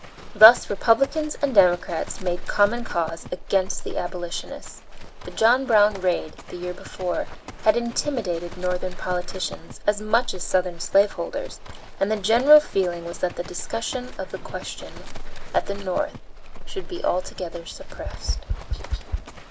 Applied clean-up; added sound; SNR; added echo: none; Livestock, farm animals, working animals + Tap; 7 dB; none.